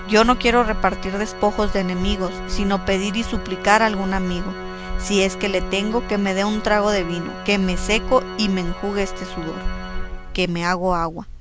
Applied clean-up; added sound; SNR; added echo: none; Organ; 12 dB; none.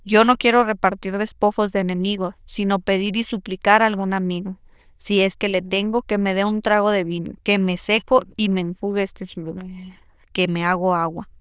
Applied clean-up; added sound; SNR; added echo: neural diffusion model UNIVERSE++.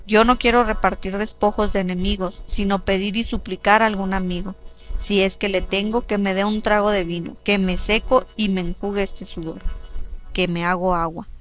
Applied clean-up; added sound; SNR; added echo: neural separator model SepFormer DNS4.